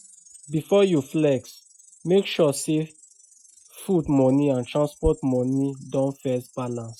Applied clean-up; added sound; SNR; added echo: classical method Wiener filter.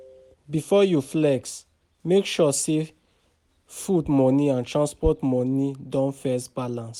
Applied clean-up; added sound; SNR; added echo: none; none; none; none.